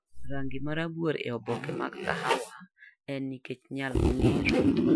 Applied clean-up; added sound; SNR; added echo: classical method Wiener filter.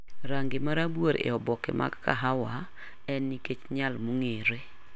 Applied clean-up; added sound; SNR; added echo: none; none; none; none.